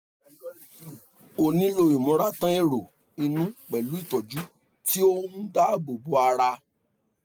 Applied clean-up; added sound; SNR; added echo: none; none; none; none.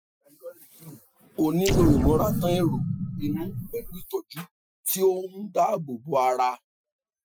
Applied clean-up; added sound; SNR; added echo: classical method Wiener filter.